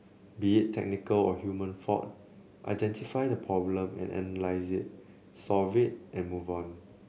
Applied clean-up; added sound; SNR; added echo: none; none; none; none.